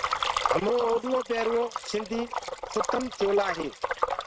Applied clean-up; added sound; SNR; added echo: neural mask model RNNoise.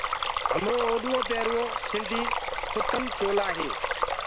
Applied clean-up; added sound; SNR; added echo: none; Stream; -1 dB; none.